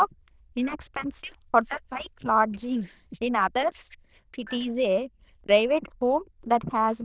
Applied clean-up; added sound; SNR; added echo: neural diffusion model UNIVERSE++.